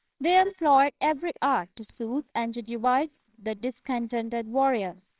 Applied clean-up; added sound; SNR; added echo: neural separator model SepFormer WHAMR!.